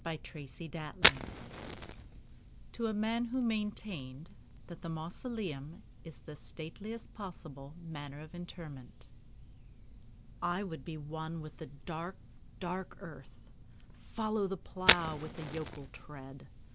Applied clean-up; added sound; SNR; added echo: none; Fire; 2 dB; none.